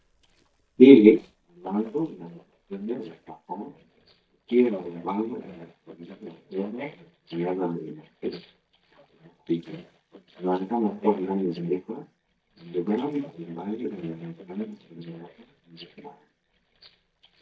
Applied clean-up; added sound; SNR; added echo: neural mask model DeepFilterNet 3.